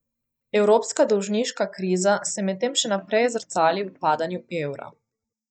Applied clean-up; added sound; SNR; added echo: neural mask model DeepFilterNet 3.